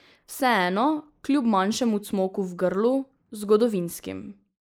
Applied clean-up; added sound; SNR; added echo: neural mask model Resemble Enhance denoiser.